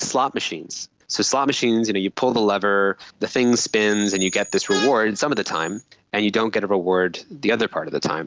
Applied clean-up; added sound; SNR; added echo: none; none; none; none.